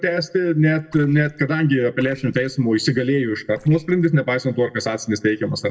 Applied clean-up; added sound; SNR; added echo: neural separator model SepFormer DNS4.